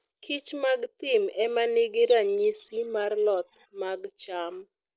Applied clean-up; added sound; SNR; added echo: neural separator model SepFormer DNS4.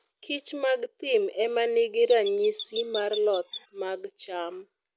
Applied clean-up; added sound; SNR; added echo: none; Chirp, tweet; 12 dB; none.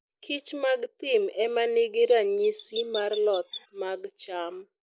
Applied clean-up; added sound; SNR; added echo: neural mask model Resemble Enhance denoiser.